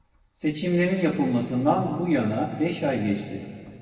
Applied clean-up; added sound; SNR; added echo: none; none; none; reverberation time 1.8 s.